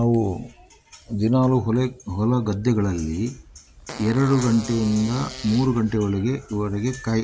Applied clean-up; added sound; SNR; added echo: none; Fart; 17 dB; none.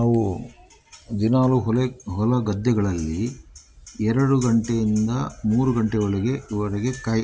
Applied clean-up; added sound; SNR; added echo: none; none; none; none.